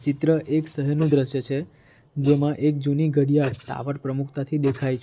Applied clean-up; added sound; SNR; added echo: neural mask model Resemble Enhance denoiser.